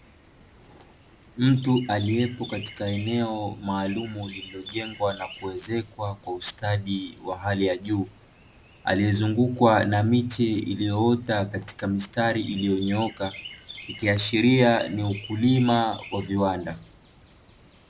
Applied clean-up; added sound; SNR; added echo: none; Chirp, tweet; 20 dB; none.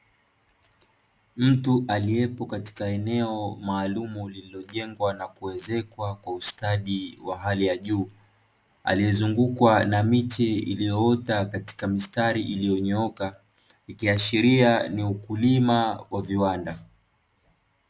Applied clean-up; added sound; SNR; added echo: none; none; none; none.